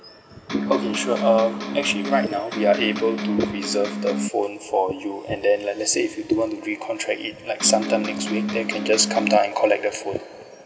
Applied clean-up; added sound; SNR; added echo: none; Electric guitar; 4 dB; none.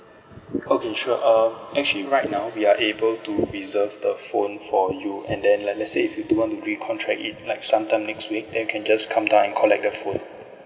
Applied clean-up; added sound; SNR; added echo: none; none; none; none.